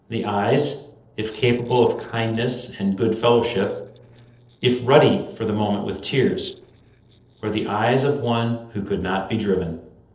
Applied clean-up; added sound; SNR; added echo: neural separator model SepFormer DNS4.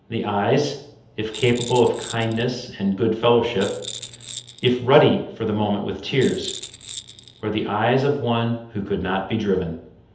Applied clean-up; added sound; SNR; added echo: none; Rattle; 16 dB; reverberation time 0.8 s.